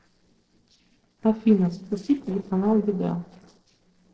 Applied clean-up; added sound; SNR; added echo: neural separator model SepFormer DNS4.